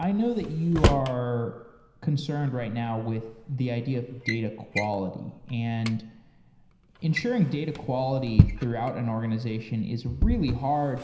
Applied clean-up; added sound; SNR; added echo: none; Drawer open or close; 3 dB; reverberation time 0.9 s.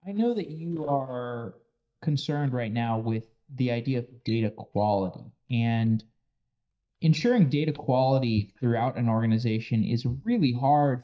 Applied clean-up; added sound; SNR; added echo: neural mask model DeepFilterNet 3.